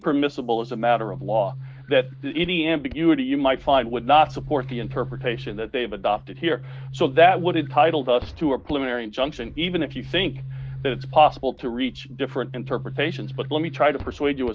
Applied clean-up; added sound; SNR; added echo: neural mask model DeepFilterNet 3.